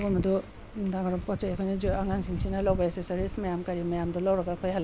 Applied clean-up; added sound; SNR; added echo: none; none; none; none.